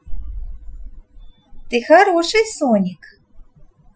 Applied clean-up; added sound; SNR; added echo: classical method Wiener filter.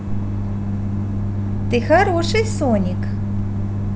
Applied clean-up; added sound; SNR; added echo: none; none; none; none.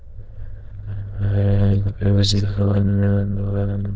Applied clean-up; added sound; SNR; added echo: neural diffusion model UNIVERSE++.